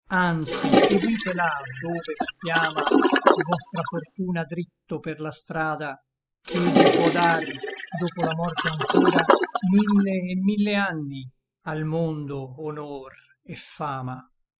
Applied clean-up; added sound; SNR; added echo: classical method spectral subtraction.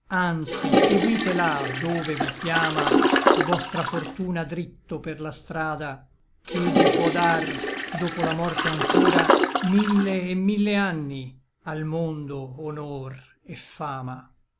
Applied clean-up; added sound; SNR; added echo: none; Toilet flush; -4 dB; none.